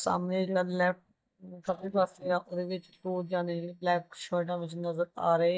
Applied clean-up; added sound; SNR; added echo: neural mask model DeepFilterNet 3.